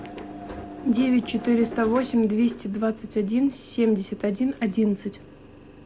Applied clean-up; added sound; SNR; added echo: none; none; none; none.